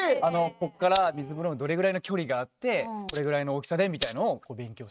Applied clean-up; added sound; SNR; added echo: neural mask model RNNoise.